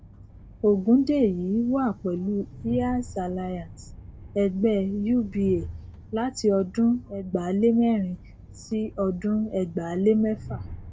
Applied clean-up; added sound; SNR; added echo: none; Train; 16 dB; none.